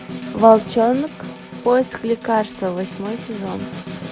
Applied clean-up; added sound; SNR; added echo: none; Snare drum; 13 dB; none.